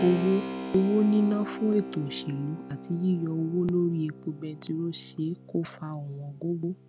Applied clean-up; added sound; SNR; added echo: none; Keyboard (musical); 11 dB; none.